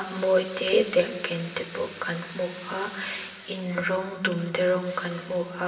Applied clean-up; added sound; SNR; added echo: none; Drill; 15 dB; reverberation time 2.6 s.